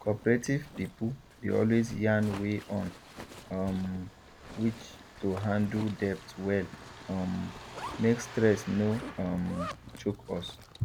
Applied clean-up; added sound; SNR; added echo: none; Truck + Zipper (clothing); 14 dB; none.